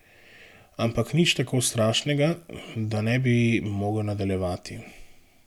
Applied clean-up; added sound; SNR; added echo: none; none; none; none.